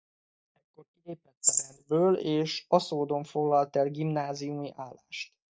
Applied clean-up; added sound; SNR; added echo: neural mask model DeepFilterNet 3.